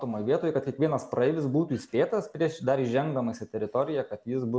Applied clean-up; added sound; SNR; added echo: none; none; none; none.